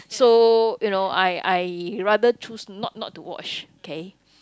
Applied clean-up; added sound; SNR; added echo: none; none; none; none.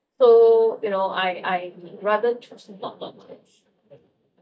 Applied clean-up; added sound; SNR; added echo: neural mask model DeepFilterNet 3.